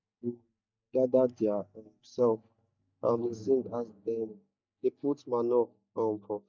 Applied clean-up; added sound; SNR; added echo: neural mask model DeepFilterNet 3.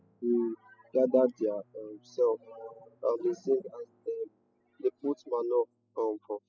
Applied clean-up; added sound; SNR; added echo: classical method spectral subtraction.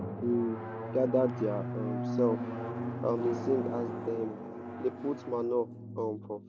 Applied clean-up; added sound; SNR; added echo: none; Drum; 4 dB; none.